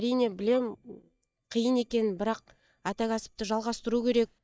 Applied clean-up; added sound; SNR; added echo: neural mask model DeepFilterNet 3.